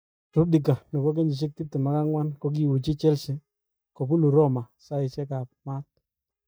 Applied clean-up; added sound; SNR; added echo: neural mask model DeepFilterNet 3.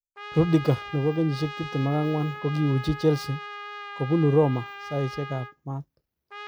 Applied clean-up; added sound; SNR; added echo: none; Trumpet; 13 dB; none.